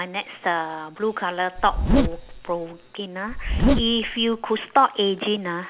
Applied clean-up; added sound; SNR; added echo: none; Zipper (clothing); -1 dB; none.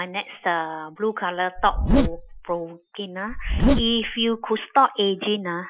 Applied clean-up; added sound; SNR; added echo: classical method Wiener filter.